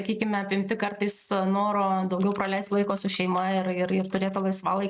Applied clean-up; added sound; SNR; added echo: neural mask model RNNoise.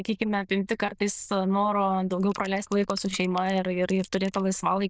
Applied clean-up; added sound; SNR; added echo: neural diffusion model UNIVERSE++.